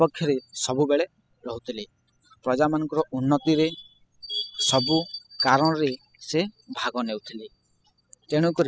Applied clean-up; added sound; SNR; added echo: classical method spectral subtraction.